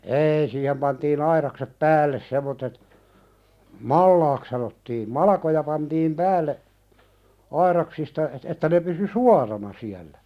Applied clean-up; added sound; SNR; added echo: none; none; none; none.